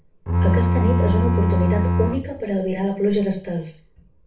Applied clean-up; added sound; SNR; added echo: none; Bowed string instrument; -5 dB; reverberation time 0.3 s.